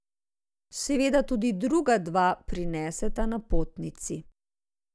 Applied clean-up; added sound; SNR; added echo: none; none; none; none.